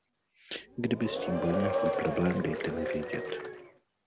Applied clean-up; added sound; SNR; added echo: none; Applause / Crowd / Cheering; 0 dB; none.